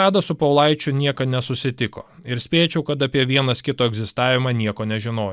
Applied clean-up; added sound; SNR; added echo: none; none; none; none.